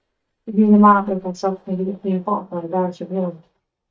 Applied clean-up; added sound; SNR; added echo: neural mask model DeepFilterNet 3.